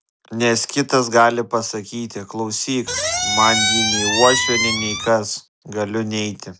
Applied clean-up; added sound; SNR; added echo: none; Squeak; -1 dB; none.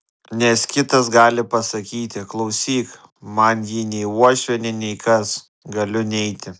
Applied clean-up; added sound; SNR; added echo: none; none; none; none.